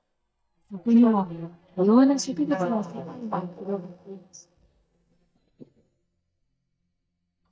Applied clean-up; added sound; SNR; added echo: neural mask model DeepFilterNet 3.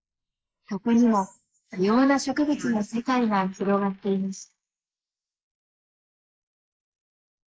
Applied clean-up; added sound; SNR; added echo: neural mask model Resemble Enhance denoiser.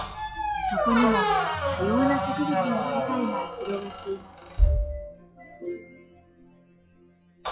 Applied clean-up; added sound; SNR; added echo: classical method log-MMSE.